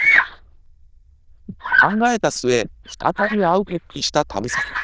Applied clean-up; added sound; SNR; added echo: neural diffusion model UNIVERSE++.